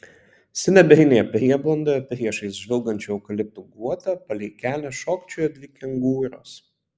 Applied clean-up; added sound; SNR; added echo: none; none; none; none.